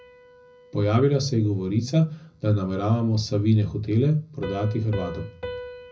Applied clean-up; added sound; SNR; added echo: none; Piano; 17 dB; reverberation time 0.4 s.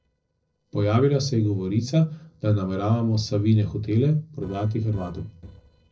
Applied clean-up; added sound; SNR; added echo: neural separator model SepFormer DNS4.